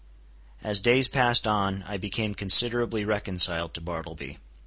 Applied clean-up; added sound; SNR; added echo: none; none; none; none.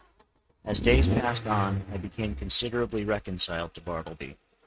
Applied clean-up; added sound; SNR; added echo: neural mask model RNNoise.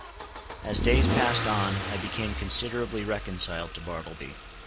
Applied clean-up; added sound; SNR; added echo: none; Engine starting / Accelerating, revving, vroom / Car; 0 dB; none.